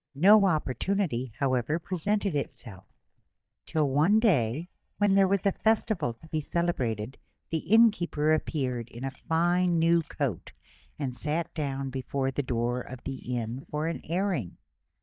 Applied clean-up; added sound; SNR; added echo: neural mask model DeepFilterNet 3.